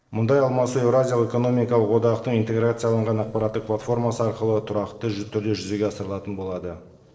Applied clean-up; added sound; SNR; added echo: neural separator model SepFormer DNS4.